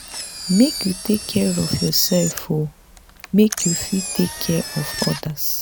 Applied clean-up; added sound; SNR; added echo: none; Engine; 9 dB; none.